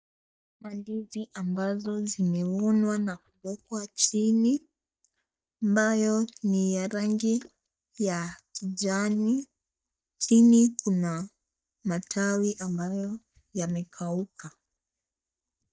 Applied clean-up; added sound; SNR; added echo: neural mask model DeepFilterNet 3.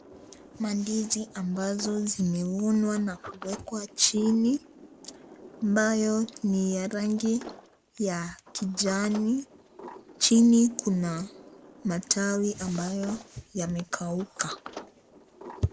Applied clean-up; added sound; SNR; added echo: none; Sliding door; 20 dB; none.